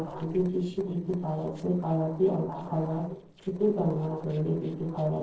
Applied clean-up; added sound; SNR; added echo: neural separator model SepFormer DNS4.